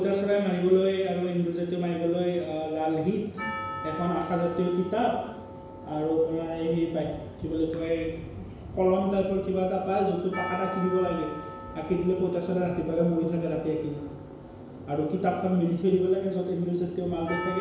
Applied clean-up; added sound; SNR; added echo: none; Percussion; 15 dB; reverberation time 0.9 s.